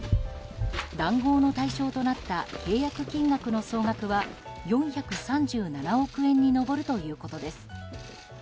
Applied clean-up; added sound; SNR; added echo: none; none; none; none.